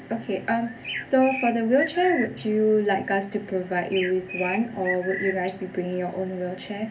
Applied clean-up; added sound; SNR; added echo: none; Bird; 10 dB; reverberation time 0.3 s.